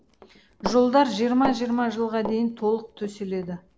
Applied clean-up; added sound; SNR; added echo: none; Run; 12 dB; none.